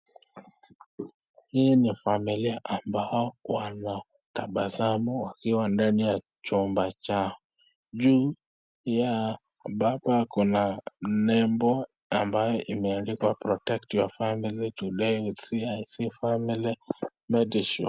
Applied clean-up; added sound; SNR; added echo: none; none; none; none.